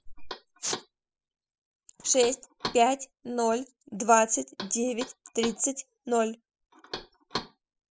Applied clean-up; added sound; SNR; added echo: classical method spectral subtraction.